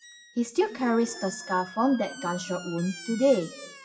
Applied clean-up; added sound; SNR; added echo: classical method WPE with log-MMSE.